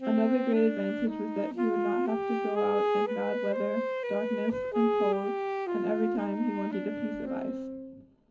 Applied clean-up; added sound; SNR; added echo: none; Wind instrument, woodwind instrument; 0 dB; reverberation time 0.4 s.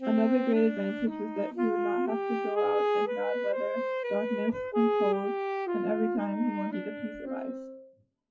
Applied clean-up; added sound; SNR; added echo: classical method WPE with log-MMSE.